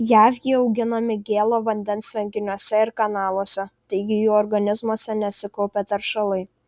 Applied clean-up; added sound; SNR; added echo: none; none; none; none.